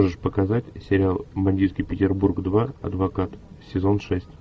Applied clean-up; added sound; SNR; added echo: none; none; none; none.